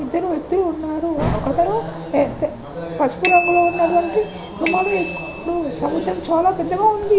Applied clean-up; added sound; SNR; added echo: none; Bicycle bell; 3 dB; none.